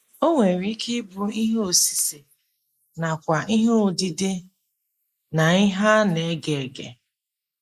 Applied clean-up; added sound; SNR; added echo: neural mask model Resemble Enhance denoiser.